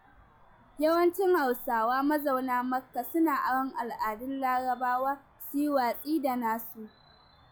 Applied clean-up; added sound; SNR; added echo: classical method log-MMSE.